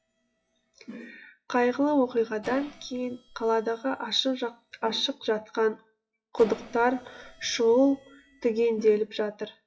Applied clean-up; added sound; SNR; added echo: classical method WPE with log-MMSE.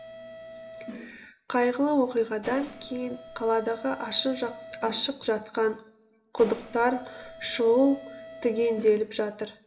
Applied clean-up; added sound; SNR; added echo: none; Mechanisms; 16 dB; reverberation time 0.5 s.